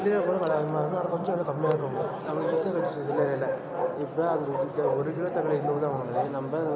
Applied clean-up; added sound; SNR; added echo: none; Bark; 4 dB; none.